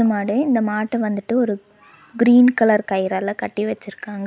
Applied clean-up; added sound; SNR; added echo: none; none; none; none.